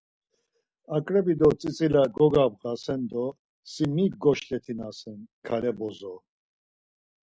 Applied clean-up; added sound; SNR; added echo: none; none; none; none.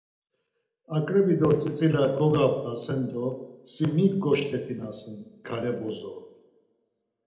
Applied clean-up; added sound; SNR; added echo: none; none; none; reverberation time 0.7 s.